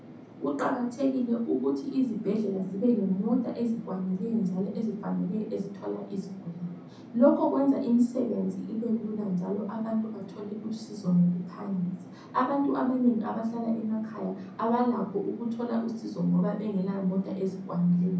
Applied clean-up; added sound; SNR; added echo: none; Fixed-wing aircraft, airplane; 18 dB; reverberation time 0.6 s.